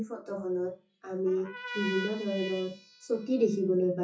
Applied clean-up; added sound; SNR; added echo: classical method WPE with log-MMSE.